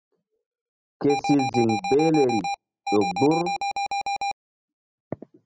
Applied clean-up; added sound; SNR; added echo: classical method spectral subtraction.